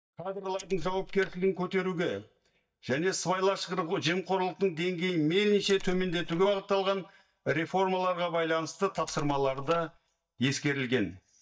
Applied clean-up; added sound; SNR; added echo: neural mask model DeepFilterNet 3.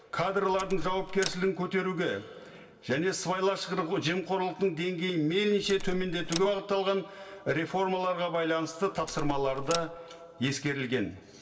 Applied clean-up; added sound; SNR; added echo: none; Door; 6 dB; reverberation time 0.2 s.